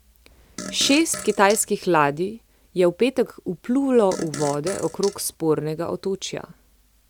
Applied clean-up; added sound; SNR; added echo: none; Fart; 13 dB; none.